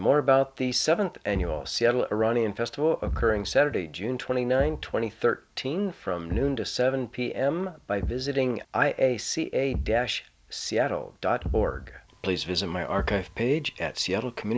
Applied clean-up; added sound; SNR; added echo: none; Thump, thud; 12 dB; none.